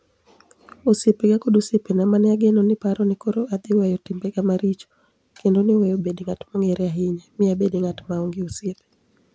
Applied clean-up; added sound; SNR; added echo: none; none; none; none.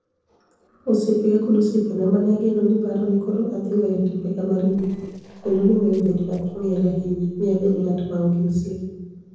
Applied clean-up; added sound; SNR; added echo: neural separator model SepFormer DNS4.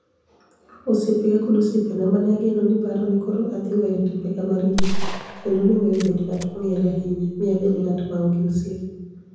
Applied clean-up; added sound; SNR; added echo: none; Gunshot, gunfire; 4 dB; reverberation time 1.1 s.